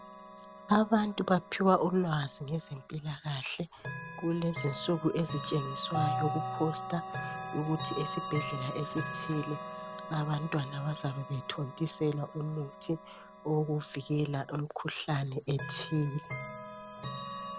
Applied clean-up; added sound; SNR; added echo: none; Chime / Clock; 10 dB; none.